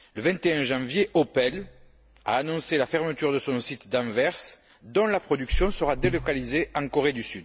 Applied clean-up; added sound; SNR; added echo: none; none; none; none.